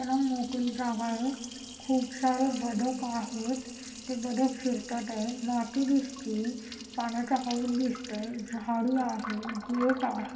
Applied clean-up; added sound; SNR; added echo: none; Liquid; 14 dB; reverberation time 2.5 s.